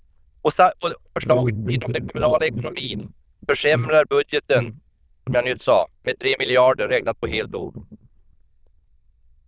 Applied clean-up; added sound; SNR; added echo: neural diffusion model UNIVERSE++.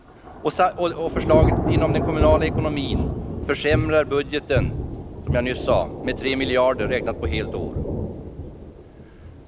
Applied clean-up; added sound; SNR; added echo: none; Thunder / Rain; 1 dB; none.